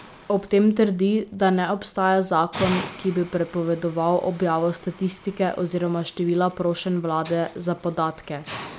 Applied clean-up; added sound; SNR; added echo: none; Hiss; 16 dB; none.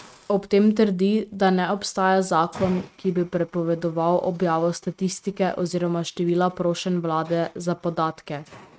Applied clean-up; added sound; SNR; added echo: neural mask model RNNoise.